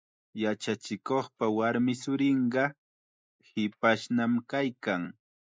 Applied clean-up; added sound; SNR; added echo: neural mask model Resemble Enhance denoiser.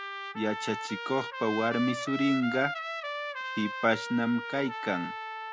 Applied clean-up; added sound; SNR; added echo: none; Trumpet; 6 dB; none.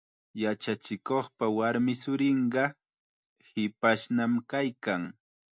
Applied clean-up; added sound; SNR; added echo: none; none; none; none.